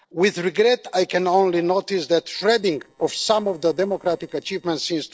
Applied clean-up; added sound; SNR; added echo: neural separator model SepFormer DNS4.